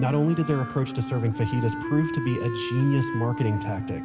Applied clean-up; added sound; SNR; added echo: none; Wind instrument, woodwind instrument; 7 dB; reverberation time 2.6 s.